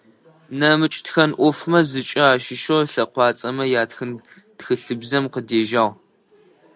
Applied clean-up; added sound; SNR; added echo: none; none; none; none.